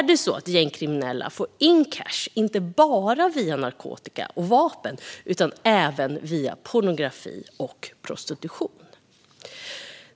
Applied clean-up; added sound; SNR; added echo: none; none; none; none.